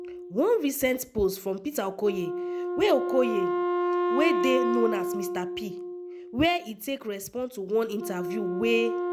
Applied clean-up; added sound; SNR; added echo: none; Wind instrument, woodwind instrument; 2 dB; none.